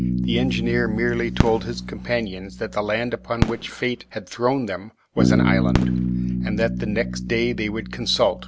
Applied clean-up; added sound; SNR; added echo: none; Bass guitar + Fireworks; 0 dB; none.